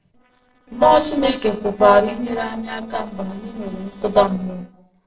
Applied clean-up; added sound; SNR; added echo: neural separator model SepFormer DNS4.